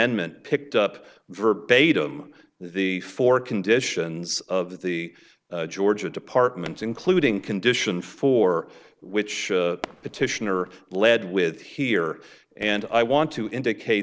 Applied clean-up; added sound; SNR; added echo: neural separator model SepFormer DNS4.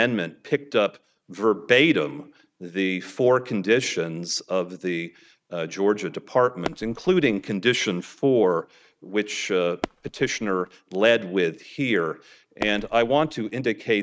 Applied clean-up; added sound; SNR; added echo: neural mask model RNNoise.